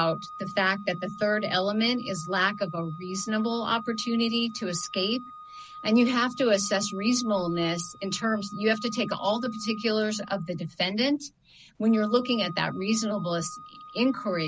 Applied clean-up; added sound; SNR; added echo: none; Organ; 15 dB; none.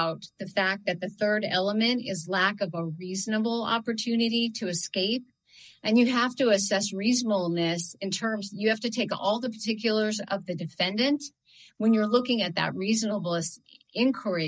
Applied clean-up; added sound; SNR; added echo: neural mask model DeepFilterNet 3.